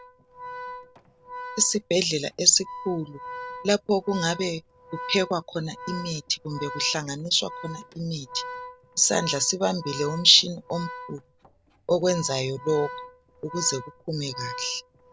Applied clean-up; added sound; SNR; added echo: none; Organ; 13 dB; none.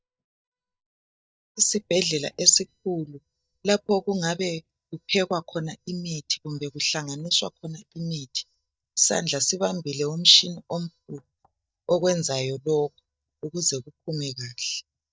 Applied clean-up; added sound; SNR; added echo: neural mask model DeepFilterNet 3.